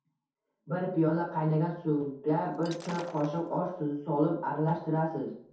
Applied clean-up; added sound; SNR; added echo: none; Shatter; 17 dB; reverberation time 0.6 s.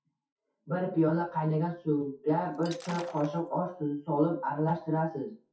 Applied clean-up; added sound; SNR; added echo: classical method WPE with log-MMSE.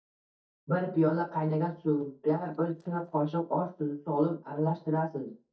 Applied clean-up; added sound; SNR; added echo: neural mask model DeepFilterNet 3.